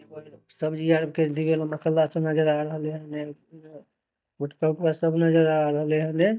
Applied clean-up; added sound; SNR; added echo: neural mask model DeepFilterNet 3.